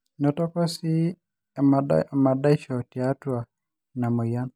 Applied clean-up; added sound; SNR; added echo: none; none; none; none.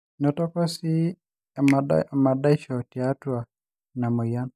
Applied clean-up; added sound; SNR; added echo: neural mask model DeepFilterNet 3.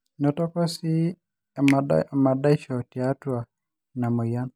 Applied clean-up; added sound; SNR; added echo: none; Finger snapping; 18 dB; none.